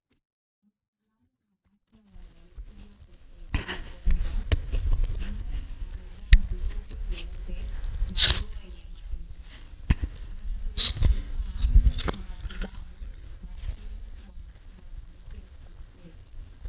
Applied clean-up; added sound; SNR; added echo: neural mask model DeepFilterNet 3.